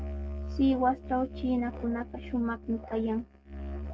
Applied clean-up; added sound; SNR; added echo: neural mask model RNNoise.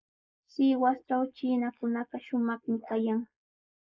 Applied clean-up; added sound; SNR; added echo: neural mask model Resemble Enhance denoiser.